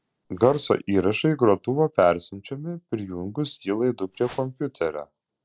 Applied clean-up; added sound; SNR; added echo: neural separator model SepFormer DNS4.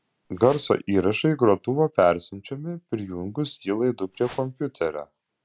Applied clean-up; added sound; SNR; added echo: none; Whoosh, swoosh, swish; 19 dB; none.